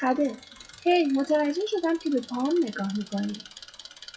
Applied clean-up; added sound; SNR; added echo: classical method WPE with log-MMSE.